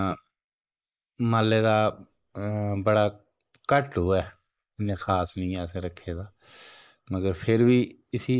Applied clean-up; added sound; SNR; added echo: neural mask model Resemble Enhance denoiser.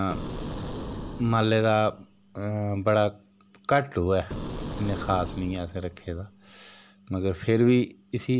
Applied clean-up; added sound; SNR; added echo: none; Boom; 10 dB; none.